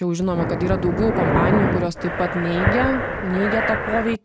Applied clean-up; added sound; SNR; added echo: none; Breathing; 0 dB; none.